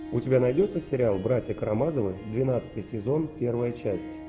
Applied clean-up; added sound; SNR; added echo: none; Harp; 16 dB; none.